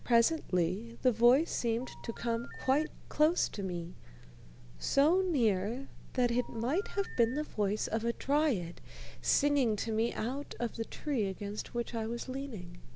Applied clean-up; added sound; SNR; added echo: none; Telephone; 18 dB; none.